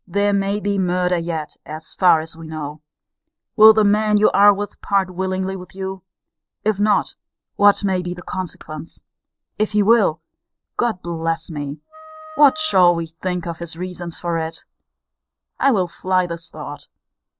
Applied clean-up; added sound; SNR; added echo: neural separator model SepFormer DNS4.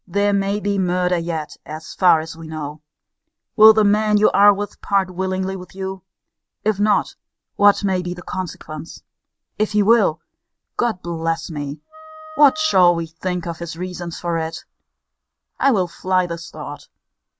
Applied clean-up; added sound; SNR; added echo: none; Wind instrument, woodwind instrument; 17 dB; none.